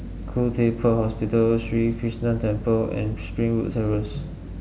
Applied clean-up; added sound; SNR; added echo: none; none; none; none.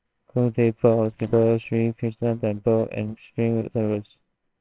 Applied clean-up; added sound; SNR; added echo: neural separator model SepFormer WHAMR!.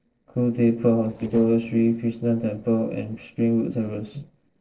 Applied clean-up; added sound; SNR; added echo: neural separator model SepFormer DNS4.